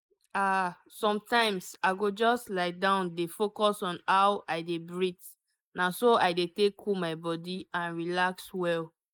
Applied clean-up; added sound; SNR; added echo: neural mask model Resemble Enhance denoiser.